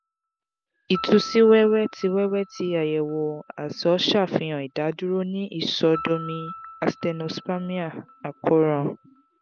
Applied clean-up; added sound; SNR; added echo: none; Piano; 18 dB; none.